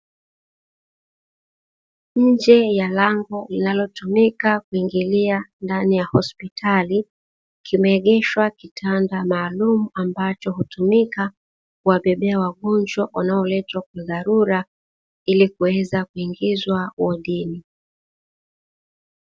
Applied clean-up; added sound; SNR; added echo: none; none; none; none.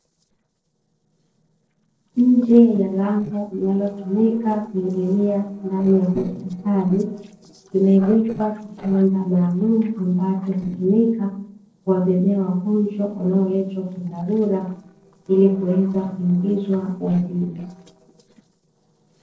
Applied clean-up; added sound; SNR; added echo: neural separator model SepFormer DNS4.